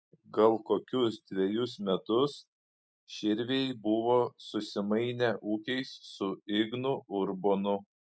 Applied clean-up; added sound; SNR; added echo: none; none; none; none.